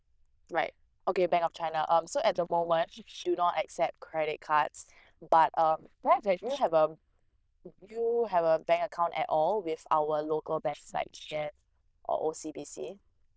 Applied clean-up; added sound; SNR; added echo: neural diffusion model UNIVERSE++.